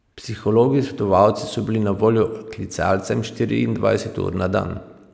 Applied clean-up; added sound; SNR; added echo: none; none; none; none.